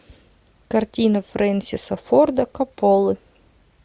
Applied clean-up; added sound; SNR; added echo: none; none; none; none.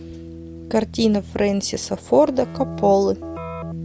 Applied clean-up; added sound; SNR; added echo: none; Keyboard (musical); 12 dB; none.